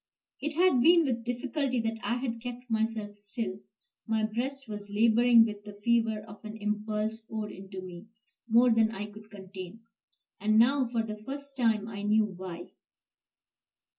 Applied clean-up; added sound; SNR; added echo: none; none; none; reverberation time 0.2 s.